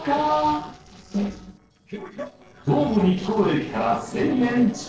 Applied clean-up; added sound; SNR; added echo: neural separator model SepFormer DNS4.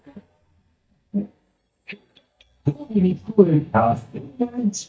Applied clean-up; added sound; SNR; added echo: neural mask model DeepFilterNet 3.